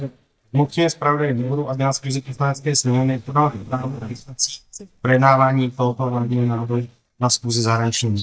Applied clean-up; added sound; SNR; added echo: neural mask model DeepFilterNet 3.